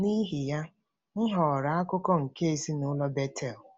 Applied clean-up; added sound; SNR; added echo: none; none; none; none.